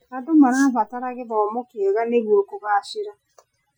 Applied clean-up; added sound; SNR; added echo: classical method Wiener filter.